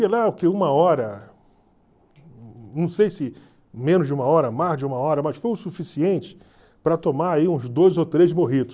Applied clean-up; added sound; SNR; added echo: none; none; none; none.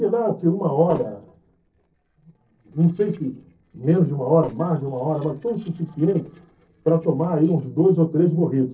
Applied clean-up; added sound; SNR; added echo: neural separator model SepFormer DNS4.